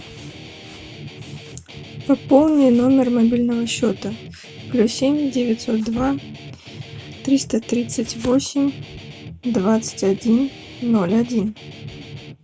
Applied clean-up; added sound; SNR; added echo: none; Guitar; 16 dB; none.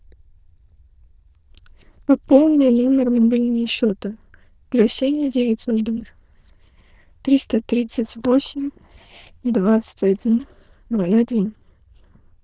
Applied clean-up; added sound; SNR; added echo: neural diffusion model UNIVERSE++.